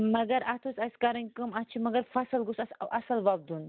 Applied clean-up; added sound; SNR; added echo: none; none; none; none.